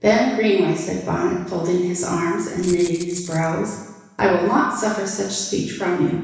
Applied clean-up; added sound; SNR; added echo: none; Rattle (instrument); 16 dB; reverberation time 1.1 s.